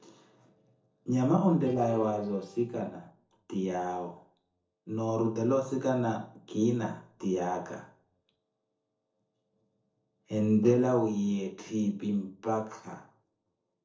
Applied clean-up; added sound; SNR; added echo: neural separator model SepFormer DNS4.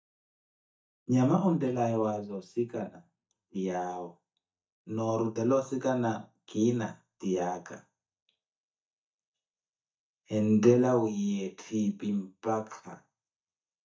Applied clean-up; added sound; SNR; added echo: neural mask model DeepFilterNet 3.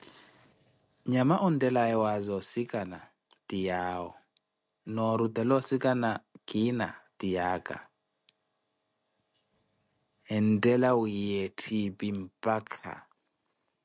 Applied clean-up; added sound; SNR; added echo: none; none; none; none.